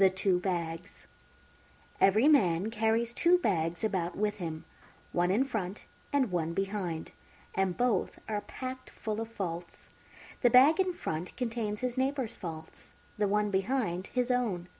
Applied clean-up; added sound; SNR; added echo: none; none; none; none.